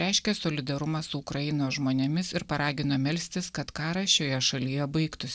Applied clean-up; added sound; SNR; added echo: none; none; none; none.